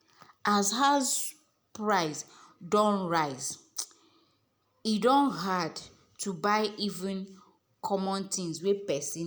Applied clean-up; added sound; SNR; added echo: none; none; none; none.